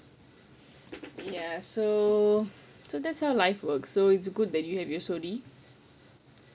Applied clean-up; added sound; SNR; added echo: none; none; none; none.